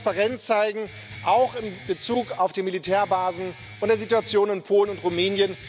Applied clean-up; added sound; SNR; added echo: none; Guitar; 19 dB; none.